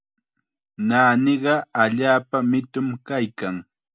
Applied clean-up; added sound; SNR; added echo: none; none; none; none.